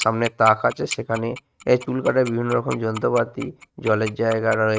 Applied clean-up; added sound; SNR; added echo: neural mask model RNNoise.